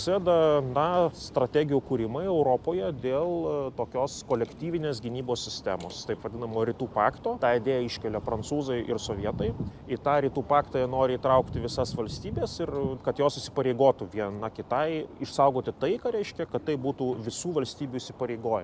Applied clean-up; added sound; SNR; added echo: none; none; none; none.